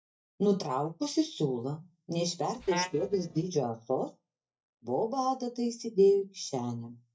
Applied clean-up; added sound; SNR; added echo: neural mask model DeepFilterNet 3.